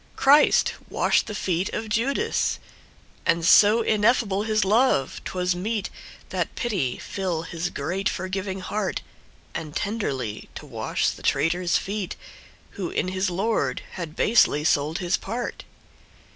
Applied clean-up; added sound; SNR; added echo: none; none; none; none.